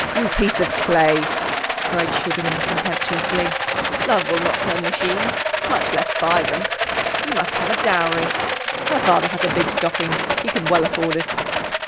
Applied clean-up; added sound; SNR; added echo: none; Rattle; -1 dB; none.